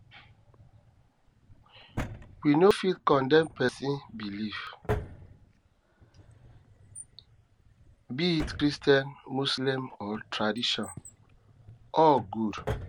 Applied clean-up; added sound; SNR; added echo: none; Drawer open or close; 13 dB; none.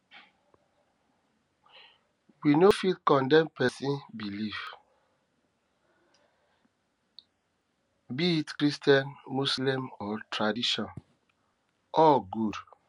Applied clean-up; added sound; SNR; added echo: none; none; none; none.